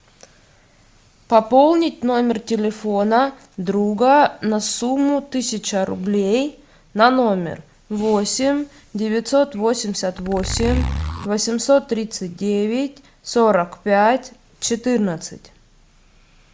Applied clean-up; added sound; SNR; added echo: none; Zipper (clothing); 5 dB; none.